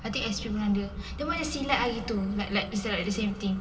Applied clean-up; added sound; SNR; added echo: none; Bird; 18 dB; reverberation time 1.9 s.